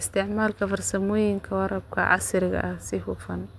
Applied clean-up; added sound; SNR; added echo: none; none; none; none.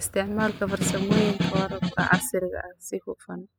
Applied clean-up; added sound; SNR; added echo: classical method spectral subtraction.